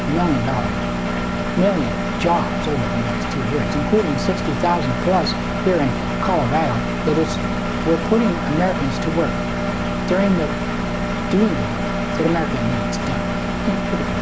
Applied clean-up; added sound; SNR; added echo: none; Engine; 1 dB; none.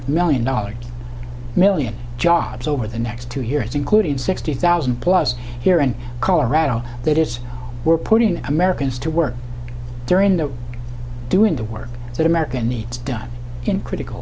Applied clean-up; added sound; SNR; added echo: none; none; none; none.